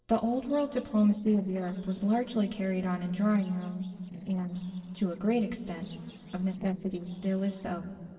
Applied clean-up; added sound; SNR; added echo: neural separator model SepFormer DNS4.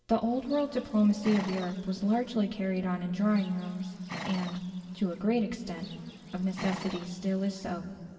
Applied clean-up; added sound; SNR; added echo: none; Livestock, farm animals, working animals; 14 dB; reverberation time 2.5 s.